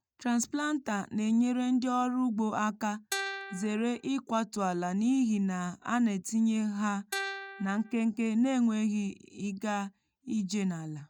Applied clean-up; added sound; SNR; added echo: neural mask model RNNoise.